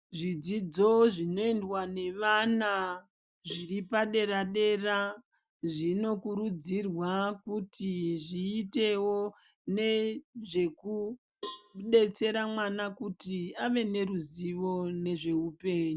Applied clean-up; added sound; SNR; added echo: neural mask model DeepFilterNet 3.